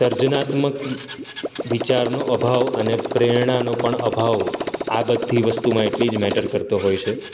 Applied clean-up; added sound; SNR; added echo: none; Motorcycle; 6 dB; none.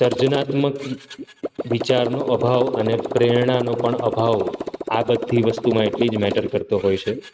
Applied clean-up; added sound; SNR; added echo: neural mask model RNNoise.